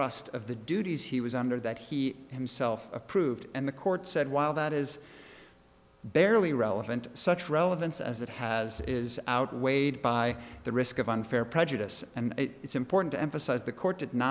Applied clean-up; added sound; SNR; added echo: none; none; none; none.